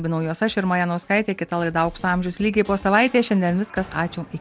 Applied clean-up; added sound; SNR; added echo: none; none; none; none.